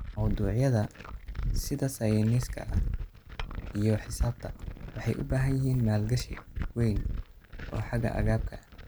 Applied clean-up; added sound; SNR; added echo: none; Glass; 4 dB; none.